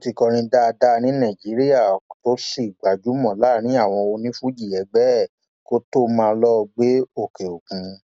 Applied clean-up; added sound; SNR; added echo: none; none; none; none.